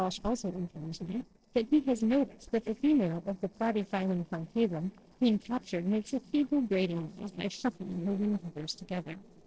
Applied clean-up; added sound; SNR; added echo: neural separator model SepFormer DNS4.